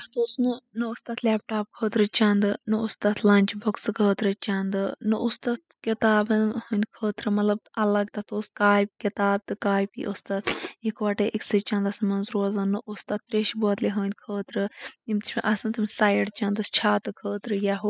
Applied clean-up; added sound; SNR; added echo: classical method spectral subtraction.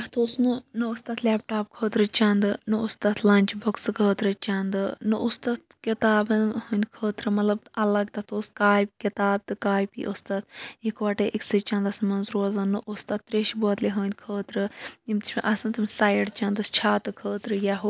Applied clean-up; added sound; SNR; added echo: none; none; none; none.